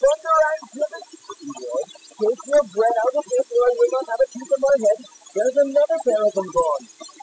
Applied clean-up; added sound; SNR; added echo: classical method spectral subtraction.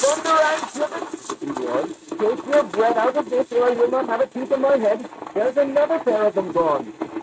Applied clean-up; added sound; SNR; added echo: neural mask model RNNoise.